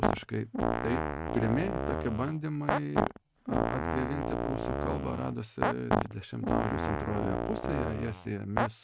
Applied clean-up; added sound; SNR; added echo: neural mask model RNNoise.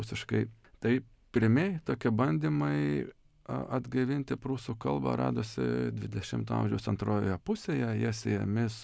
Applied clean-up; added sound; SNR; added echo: none; none; none; none.